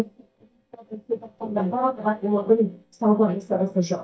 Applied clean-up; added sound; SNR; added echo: neural mask model DeepFilterNet 3.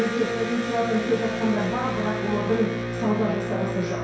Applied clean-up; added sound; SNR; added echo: none; Electric guitar; 3 dB; reverberation time 0.7 s.